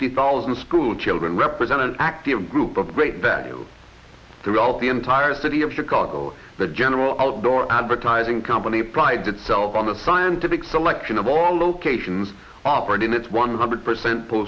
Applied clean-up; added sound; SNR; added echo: none; none; none; none.